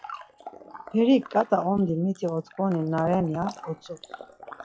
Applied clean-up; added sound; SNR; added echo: classical method log-MMSE.